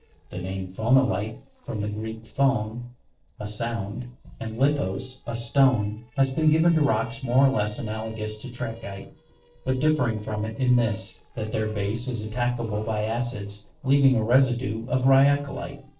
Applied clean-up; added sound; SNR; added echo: neural separator model SepFormer DNS4.